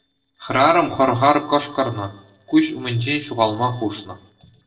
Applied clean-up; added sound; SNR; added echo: neural separator model SepFormer DNS4.